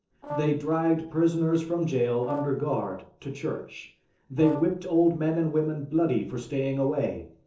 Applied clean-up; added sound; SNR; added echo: neural separator model SepFormer DNS4.